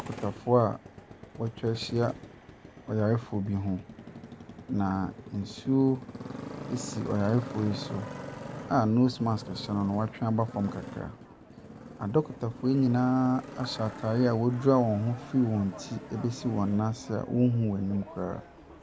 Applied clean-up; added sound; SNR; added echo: none; Motorcycle; 14 dB; none.